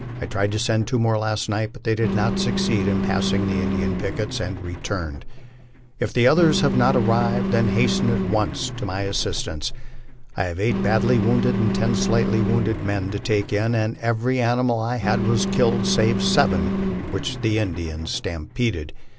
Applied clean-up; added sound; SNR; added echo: none; Engine; 3 dB; none.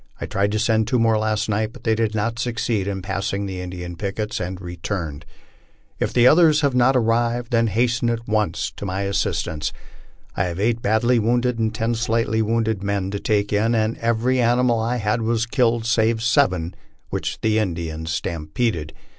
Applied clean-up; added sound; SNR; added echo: none; none; none; none.